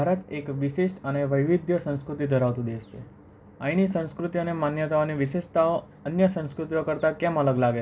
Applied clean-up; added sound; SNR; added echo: none; none; none; none.